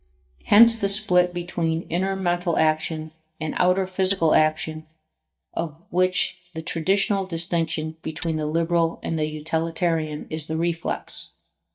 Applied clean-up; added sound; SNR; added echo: neural mask model DeepFilterNet 3.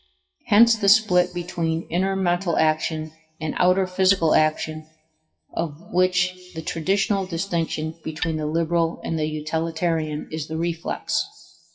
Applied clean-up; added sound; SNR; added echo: classical method WPE with log-MMSE.